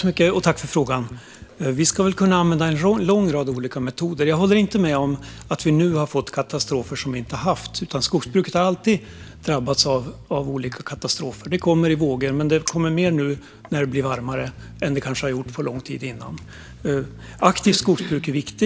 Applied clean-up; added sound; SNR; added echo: none; Chink, clink + Bass guitar; 19 dB; none.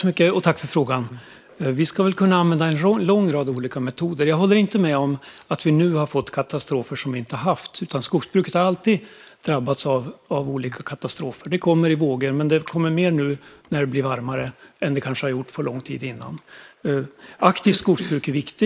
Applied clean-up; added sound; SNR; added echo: neural mask model Resemble Enhance denoiser.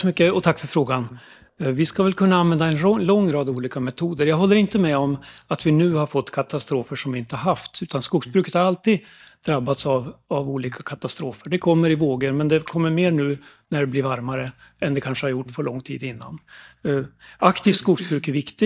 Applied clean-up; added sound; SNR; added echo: neural mask model DeepFilterNet 3.